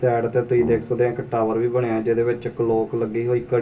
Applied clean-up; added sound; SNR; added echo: none; Brass instrument; 12 dB; reverberation time 0.1 s.